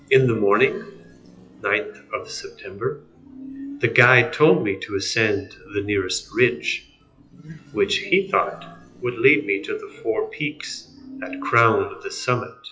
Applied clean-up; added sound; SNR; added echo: classical method WPE with log-MMSE.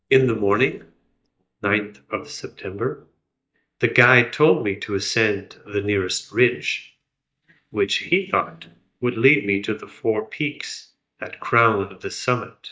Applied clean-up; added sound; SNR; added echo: neural mask model DeepFilterNet 3.